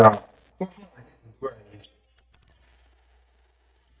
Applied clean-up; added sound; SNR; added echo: neural mask model DeepFilterNet 3.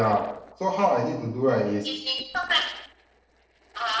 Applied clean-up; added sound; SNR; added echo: neural separator model SepFormer DNS4.